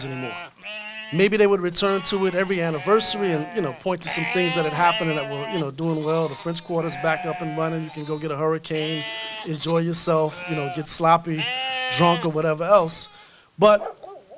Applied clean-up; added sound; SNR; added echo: none; Livestock, farm animals, working animals; 10 dB; none.